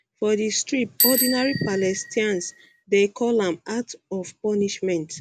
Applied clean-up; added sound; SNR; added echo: none; Bicycle bell; 5 dB; none.